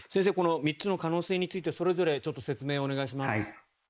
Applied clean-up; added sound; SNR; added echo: neural mask model Resemble Enhance denoiser.